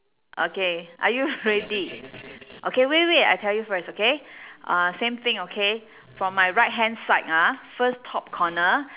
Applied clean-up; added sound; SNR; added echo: none; none; none; none.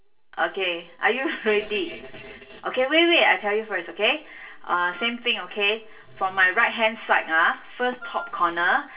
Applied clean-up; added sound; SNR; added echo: none; Wind instrument, woodwind instrument; 16 dB; reverberation time 0.2 s.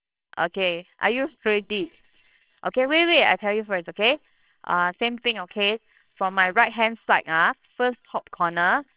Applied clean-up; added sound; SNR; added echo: neural separator model SepFormer WHAMR!.